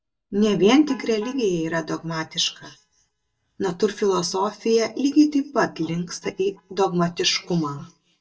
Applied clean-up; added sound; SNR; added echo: neural mask model DeepFilterNet 3.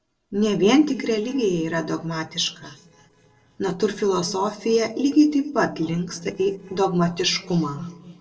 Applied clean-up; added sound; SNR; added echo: neural separator model SepFormer DNS4.